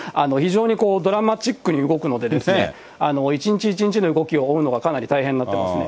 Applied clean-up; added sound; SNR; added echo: none; none; none; none.